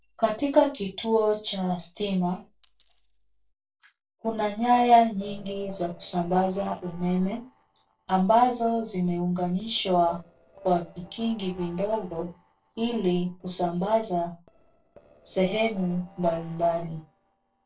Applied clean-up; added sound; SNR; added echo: neural separator model SepFormer DNS4.